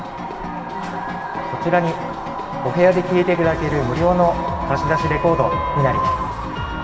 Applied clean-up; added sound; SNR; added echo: none; Wind; 6 dB; reverberation time 2.0 s.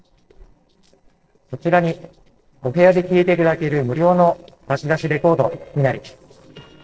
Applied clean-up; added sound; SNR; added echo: neural separator model SepFormer DNS4.